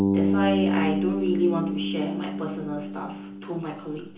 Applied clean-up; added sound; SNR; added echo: none; Bass guitar; -3 dB; reverberation time 0.7 s.